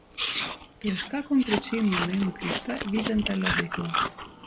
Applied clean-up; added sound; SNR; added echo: none; Chewing, mastication; 2 dB; reverberation time 1.1 s.